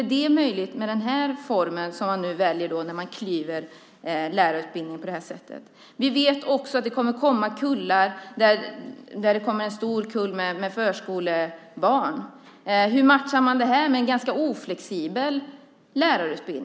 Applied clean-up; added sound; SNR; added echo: none; none; none; none.